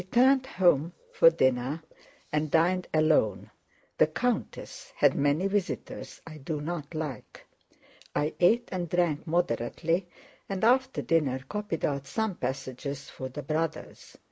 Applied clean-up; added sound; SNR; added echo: none; none; none; none.